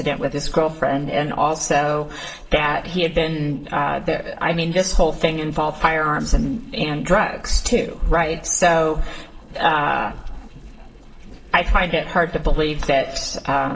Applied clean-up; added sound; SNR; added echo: neural separator model SepFormer DNS4.